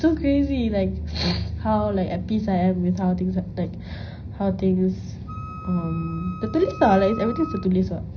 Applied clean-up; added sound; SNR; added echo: none; Wind instrument, woodwind instrument; 16 dB; reverberation time 0.5 s.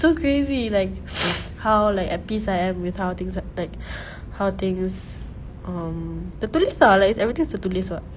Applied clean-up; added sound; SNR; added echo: none; none; none; none.